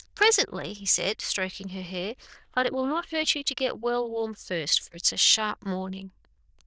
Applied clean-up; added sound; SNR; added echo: neural diffusion model UNIVERSE++.